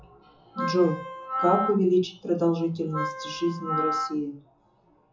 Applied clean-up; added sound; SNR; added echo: classical method WPE with log-MMSE.